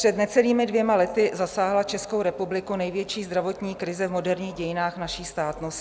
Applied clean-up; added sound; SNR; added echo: none; none; none; none.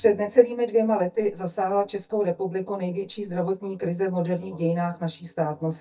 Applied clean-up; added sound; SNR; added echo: neural mask model DeepFilterNet 3.